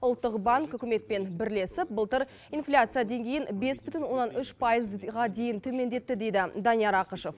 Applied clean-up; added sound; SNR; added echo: none; none; none; none.